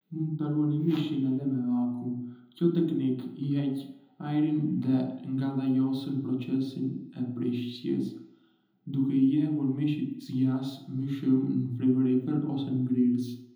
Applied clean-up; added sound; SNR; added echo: none; none; none; reverberation time 0.8 s.